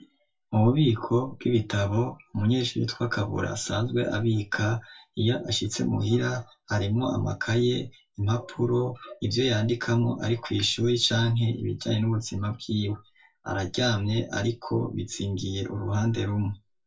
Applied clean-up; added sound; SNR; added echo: none; none; none; reverberation time 0.2 s.